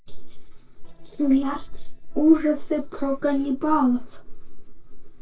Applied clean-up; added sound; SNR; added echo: neural separator model SepFormer DNS4.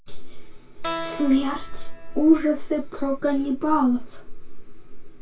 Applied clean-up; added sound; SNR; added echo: none; Keyboard (musical); 15 dB; reverberation time 0.1 s.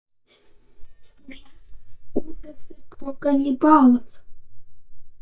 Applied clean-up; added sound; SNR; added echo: neural mask model DeepFilterNet 3.